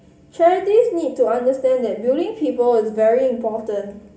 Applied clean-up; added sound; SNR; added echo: none; none; none; reverberation time 0.4 s.